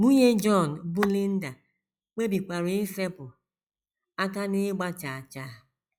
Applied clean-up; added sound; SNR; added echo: classical method log-MMSE.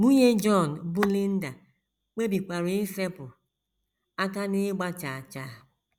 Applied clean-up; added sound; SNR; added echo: none; Tap / Glass; 13 dB; none.